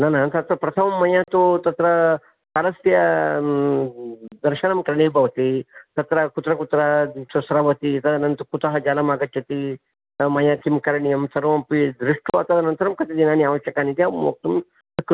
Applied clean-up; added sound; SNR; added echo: none; none; none; none.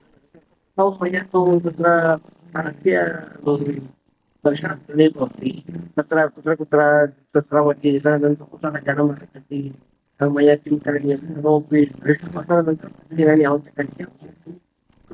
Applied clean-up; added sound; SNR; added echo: neural mask model DeepFilterNet 3.